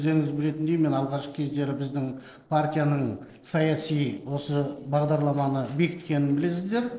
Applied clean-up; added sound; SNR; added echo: neural separator model SepFormer DNS4.